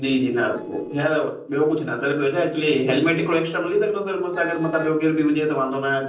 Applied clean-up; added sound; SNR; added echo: neural separator model SepFormer DNS4.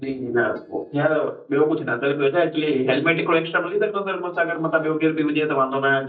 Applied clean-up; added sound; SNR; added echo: neural mask model DeepFilterNet 3.